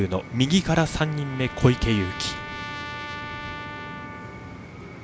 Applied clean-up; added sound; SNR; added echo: none; Trumpet; 12 dB; none.